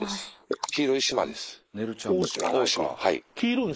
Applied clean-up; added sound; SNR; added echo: neural mask model Resemble Enhance denoiser.